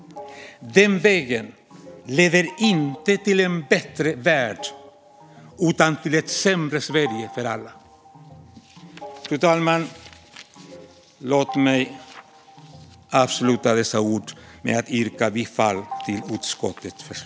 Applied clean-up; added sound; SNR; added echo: none; Organ; 18 dB; none.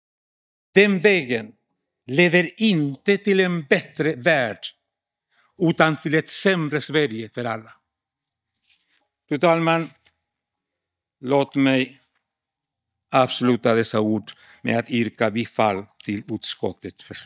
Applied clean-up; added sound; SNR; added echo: neural mask model DeepFilterNet 3.